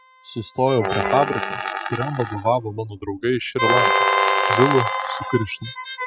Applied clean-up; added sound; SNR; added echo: classical method spectral subtraction.